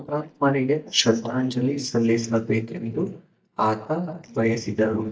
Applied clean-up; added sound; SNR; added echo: neural mask model DeepFilterNet 3.